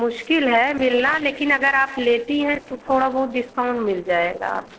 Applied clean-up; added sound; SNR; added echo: neural separator model SepFormer DNS4.